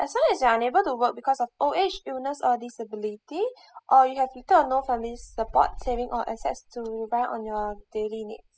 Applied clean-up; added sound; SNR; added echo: classical method spectral subtraction.